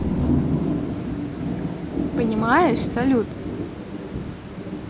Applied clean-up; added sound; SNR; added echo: none; Thunder / Rain; -1 dB; none.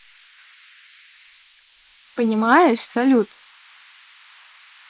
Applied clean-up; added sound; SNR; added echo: neural mask model Resemble Enhance denoiser.